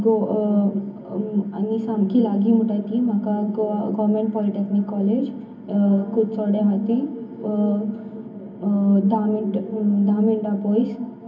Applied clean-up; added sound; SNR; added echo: none; none; none; reverberation time 0.3 s.